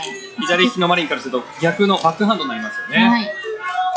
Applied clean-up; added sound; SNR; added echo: classical method log-MMSE.